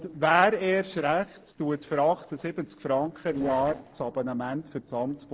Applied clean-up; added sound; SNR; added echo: neural separator model SepFormer DNS4.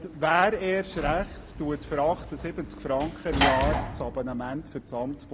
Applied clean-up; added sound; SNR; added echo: none; Sliding door / Slam; 5 dB; none.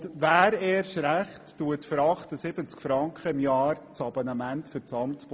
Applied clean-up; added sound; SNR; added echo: none; none; none; none.